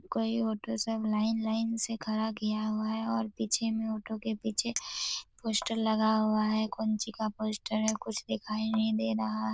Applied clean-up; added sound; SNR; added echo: neural diffusion model UNIVERSE++.